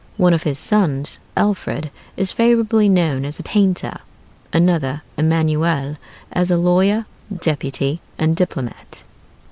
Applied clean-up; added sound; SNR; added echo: none; none; none; none.